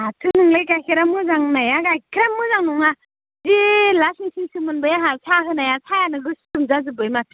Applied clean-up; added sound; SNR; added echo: none; none; none; none.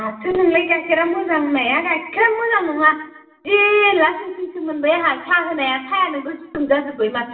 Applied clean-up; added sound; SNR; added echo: none; none; none; reverberation time 0.7 s.